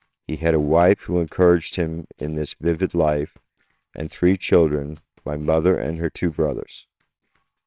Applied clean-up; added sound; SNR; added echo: neural separator model SepFormer WHAMR!.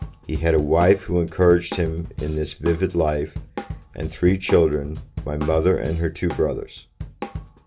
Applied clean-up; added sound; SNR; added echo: none; Drum kit; 13 dB; reverberation time 0.2 s.